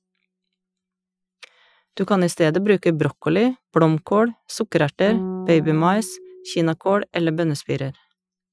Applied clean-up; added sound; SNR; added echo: classical method Wiener filter.